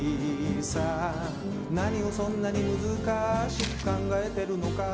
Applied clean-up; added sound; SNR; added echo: none; none; none; none.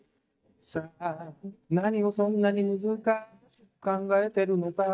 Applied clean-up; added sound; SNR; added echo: neural mask model DeepFilterNet 3.